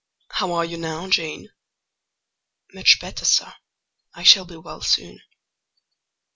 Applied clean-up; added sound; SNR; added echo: none; none; none; none.